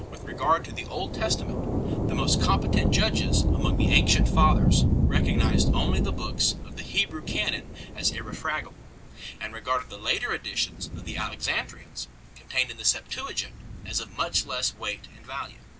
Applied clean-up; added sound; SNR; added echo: none; Thunder / Rain; -3 dB; none.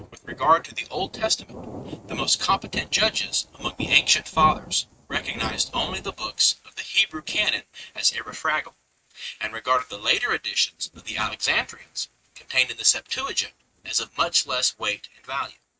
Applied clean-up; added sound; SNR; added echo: neural mask model RNNoise.